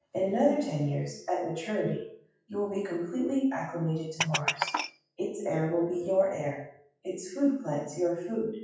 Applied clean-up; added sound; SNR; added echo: classical method WPE with log-MMSE.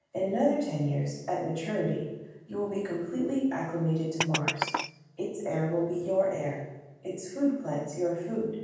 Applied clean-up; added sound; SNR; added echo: none; Glass; 6 dB; reverberation time 1.2 s.